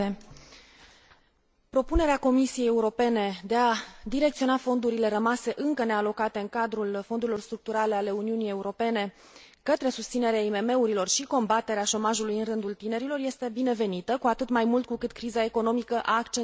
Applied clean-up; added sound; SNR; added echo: none; none; none; none.